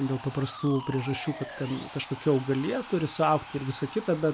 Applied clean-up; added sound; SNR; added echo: none; Sawing; 15 dB; none.